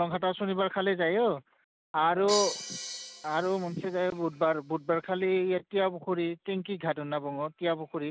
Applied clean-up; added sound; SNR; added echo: none; Crash cymbal; 11 dB; none.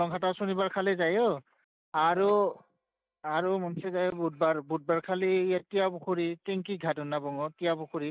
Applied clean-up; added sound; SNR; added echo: neural mask model DeepFilterNet 3.